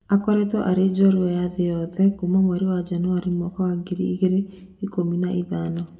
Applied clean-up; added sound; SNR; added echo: none; none; none; reverberation time 1.2 s.